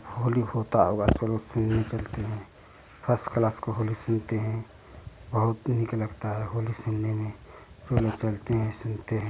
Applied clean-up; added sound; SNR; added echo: none; none; none; none.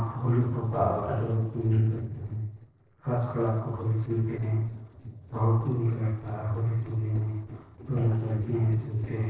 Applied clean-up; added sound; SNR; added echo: neural separator model SepFormer DNS4.